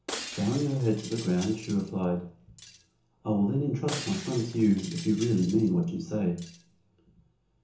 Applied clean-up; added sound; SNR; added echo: none; Shatter; 15 dB; reverberation time 0.7 s.